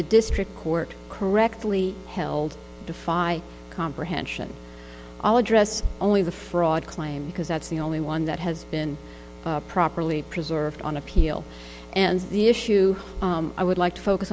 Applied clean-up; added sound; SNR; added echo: none; none; none; none.